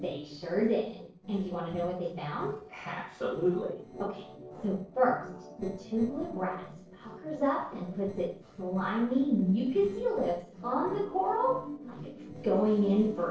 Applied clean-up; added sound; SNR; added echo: neural separator model SepFormer DNS4.